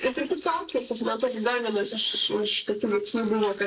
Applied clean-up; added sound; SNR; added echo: neural mask model Resemble Enhance denoiser.